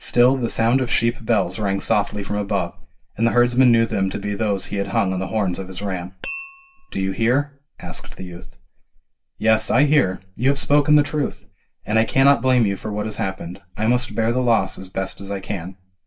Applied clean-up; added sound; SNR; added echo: none; Tap; 13 dB; reverberation time 0.2 s.